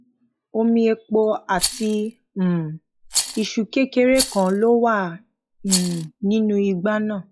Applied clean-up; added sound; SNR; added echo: classical method log-MMSE.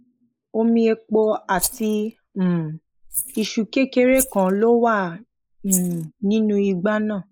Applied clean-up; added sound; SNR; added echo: neural mask model Resemble Enhance denoiser.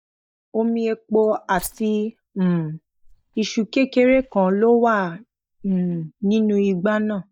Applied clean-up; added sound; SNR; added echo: neural mask model DeepFilterNet 3.